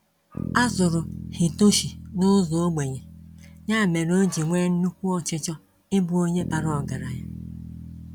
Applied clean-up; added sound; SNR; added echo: none; Bass guitar; 12 dB; none.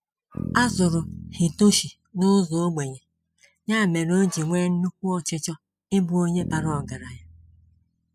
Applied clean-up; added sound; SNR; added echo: classical method spectral subtraction.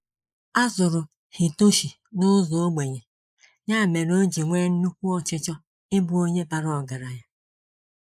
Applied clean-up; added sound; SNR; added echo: neural mask model Resemble Enhance denoiser.